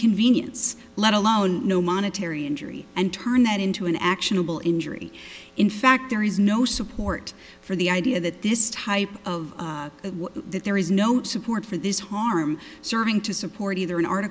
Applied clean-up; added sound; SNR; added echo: none; none; none; none.